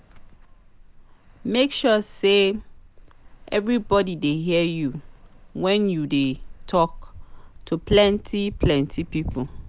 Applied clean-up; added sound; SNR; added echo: none; Ocean; 18 dB; none.